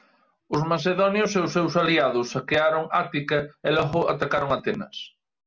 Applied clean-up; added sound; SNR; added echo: none; none; none; none.